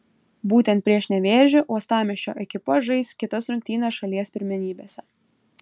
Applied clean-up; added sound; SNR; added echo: none; none; none; none.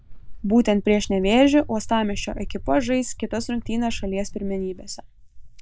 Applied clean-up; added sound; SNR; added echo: neural mask model DeepFilterNet 3.